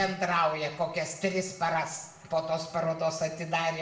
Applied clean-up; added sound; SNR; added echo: none; none; none; reverberation time 0.6 s.